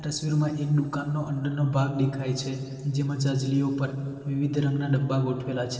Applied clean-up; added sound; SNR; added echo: none; none; none; reverberation time 2.7 s.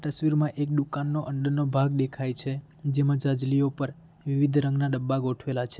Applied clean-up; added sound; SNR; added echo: none; none; none; none.